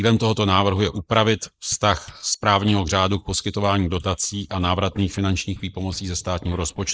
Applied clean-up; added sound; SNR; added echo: neural mask model Resemble Enhance denoiser.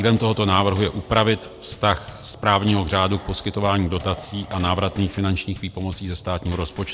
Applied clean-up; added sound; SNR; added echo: none; Breathing + Bass drum / Snare drum / Drum kit; 19 dB; none.